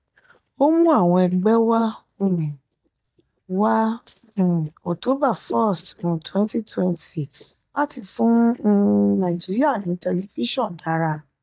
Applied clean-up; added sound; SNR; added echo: neural mask model DeepFilterNet 3.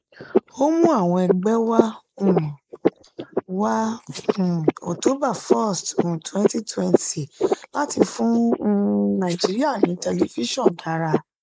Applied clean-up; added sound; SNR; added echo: neural mask model Resemble Enhance denoiser.